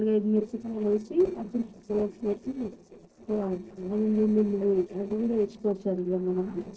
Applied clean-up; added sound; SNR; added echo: neural separator model SepFormer DNS4.